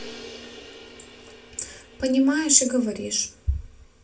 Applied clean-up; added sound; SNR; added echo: none; Crash cymbal; 20 dB; reverberation time 0.3 s.